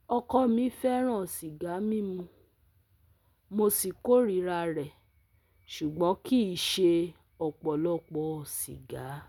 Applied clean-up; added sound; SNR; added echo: none; none; none; none.